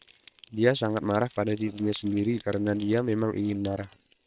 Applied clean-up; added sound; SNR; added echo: neural separator model SepFormer WHAM!.